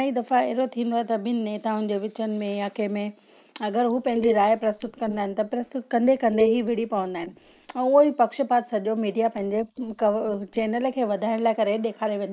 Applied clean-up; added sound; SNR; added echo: neural mask model Resemble Enhance denoiser.